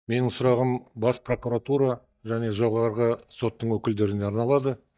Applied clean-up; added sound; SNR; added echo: neural mask model DeepFilterNet 3.